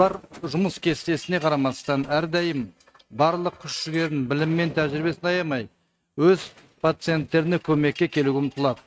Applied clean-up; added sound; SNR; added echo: neural mask model RNNoise.